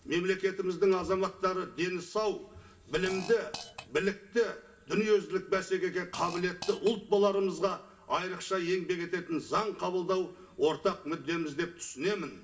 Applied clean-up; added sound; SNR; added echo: none; Fart; 16 dB; reverberation time 0.2 s.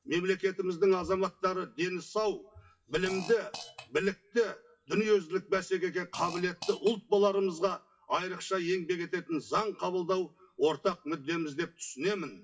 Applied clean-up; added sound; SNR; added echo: classical method WPE with log-MMSE.